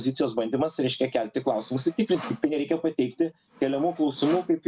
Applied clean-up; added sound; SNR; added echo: none; Sawing; 18 dB; none.